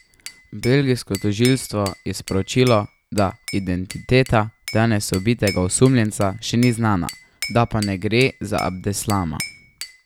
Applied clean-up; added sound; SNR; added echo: none; Glass / Bell; 16 dB; none.